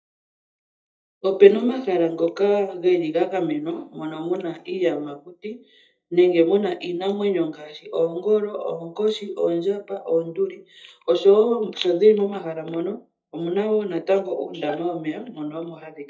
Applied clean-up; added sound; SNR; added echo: neural mask model DeepFilterNet 3.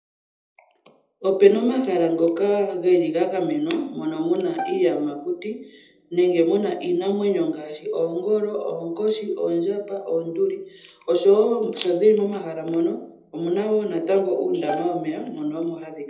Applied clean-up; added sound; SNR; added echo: none; Bowed string instrument; 12 dB; reverberation time 0.8 s.